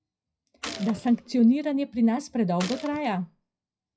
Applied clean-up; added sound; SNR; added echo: classical method WPE with log-MMSE.